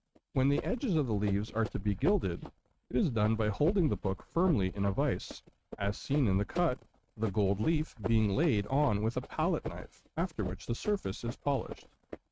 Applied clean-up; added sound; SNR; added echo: neural mask model RNNoise.